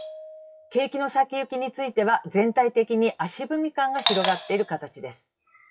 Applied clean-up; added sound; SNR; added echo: classical method WPE with log-MMSE.